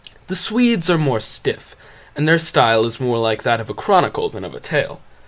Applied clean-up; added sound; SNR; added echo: none; none; none; none.